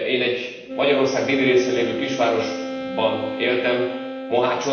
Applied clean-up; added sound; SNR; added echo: none; Wind instrument, woodwind instrument; 8 dB; reverberation time 0.9 s.